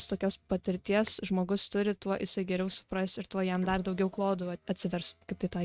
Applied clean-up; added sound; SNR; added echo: neural mask model RNNoise.